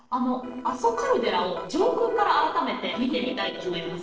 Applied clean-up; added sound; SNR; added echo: neural separator model SepFormer DNS4.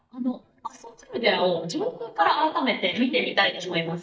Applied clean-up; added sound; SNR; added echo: neural mask model DeepFilterNet 3.